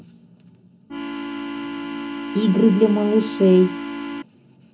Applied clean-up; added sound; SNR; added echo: none; Organ; 8 dB; reverberation time 0.4 s.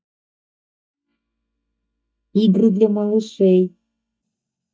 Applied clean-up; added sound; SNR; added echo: neural mask model DeepFilterNet 3.